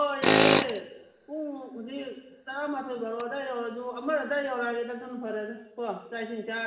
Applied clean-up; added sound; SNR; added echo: none; Tools; -3 dB; reverberation time 0.9 s.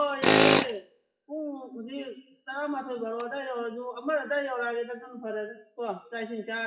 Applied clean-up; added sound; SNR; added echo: classical method WPE with log-MMSE.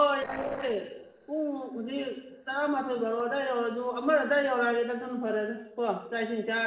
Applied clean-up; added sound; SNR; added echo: neural separator model SepFormer DNS4.